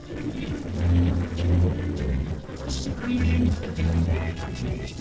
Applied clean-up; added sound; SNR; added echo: neural separator model SepFormer DNS4.